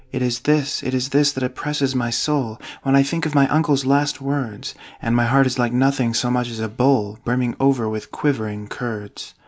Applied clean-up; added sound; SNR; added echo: none; none; none; none.